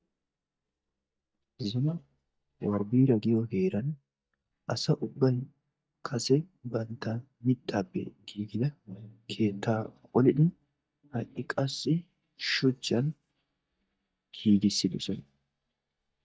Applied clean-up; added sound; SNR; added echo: neural mask model DeepFilterNet 3.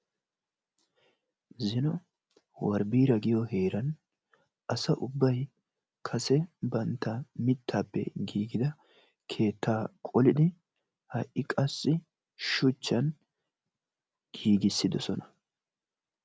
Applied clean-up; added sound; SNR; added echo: none; none; none; none.